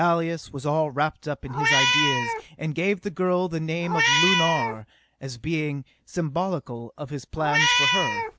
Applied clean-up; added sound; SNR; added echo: none; Meow; -4 dB; none.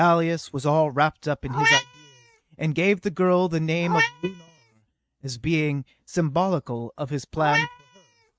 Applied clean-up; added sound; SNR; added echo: neural mask model RNNoise.